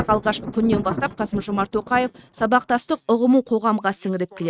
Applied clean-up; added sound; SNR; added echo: neural mask model RNNoise.